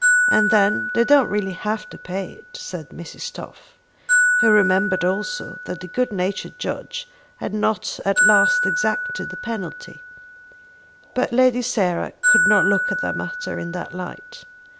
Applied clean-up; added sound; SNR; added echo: none; Glockenspiel; 0 dB; none.